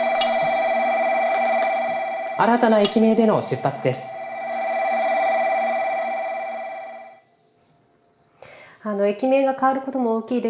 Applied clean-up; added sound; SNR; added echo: none; Cutlery, silverware; 14 dB; reverberation time 2.0 s.